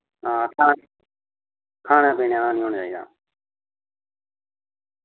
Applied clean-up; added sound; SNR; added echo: none; none; none; none.